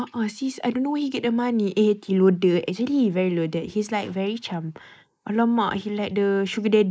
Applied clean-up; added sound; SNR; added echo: neural mask model Resemble Enhance denoiser.